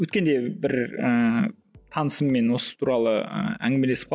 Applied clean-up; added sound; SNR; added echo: none; none; none; none.